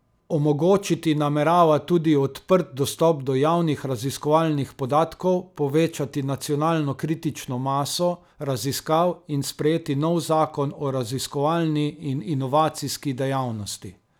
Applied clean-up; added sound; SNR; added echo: none; none; none; none.